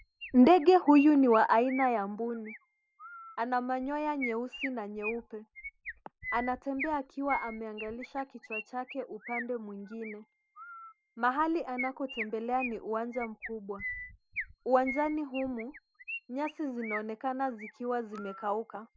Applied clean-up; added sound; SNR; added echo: none; Chirp, tweet; 14 dB; none.